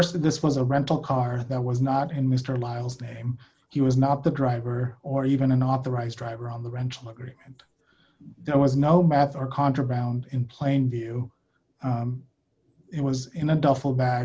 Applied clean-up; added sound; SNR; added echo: none; none; none; none.